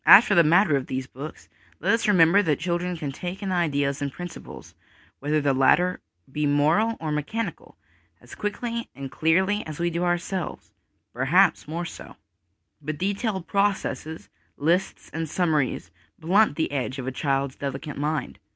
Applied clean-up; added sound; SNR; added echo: none; none; none; none.